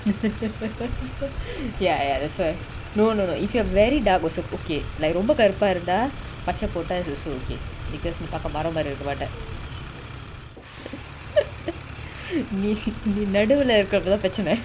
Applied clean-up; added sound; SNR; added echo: none; Motor vehicle (road); 9 dB; none.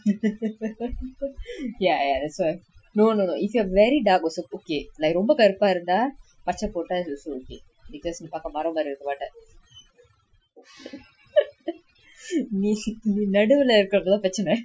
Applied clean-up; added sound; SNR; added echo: classical method Wiener filter.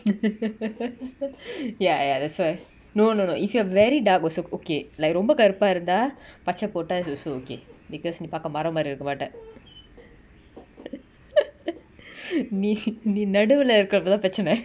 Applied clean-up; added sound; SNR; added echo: none; none; none; none.